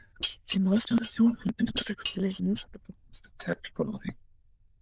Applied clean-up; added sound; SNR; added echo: neural diffusion model UNIVERSE++.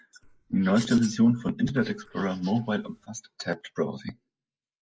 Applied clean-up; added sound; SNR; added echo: neural mask model Resemble Enhance denoiser.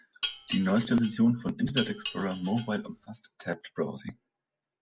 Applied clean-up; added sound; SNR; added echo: none; Dishes, pots, and pans; -3 dB; none.